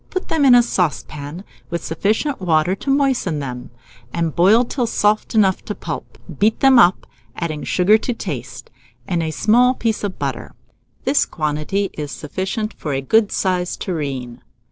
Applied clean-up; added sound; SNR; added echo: none; none; none; none.